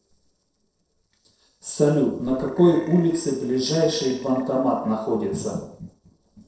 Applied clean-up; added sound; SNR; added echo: neural separator model SepFormer DNS4.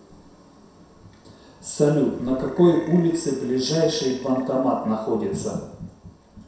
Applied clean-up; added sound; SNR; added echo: none; Burping, eructation; 18 dB; reverberation time 0.7 s.